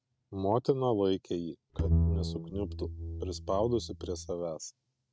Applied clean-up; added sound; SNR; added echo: neural mask model RNNoise.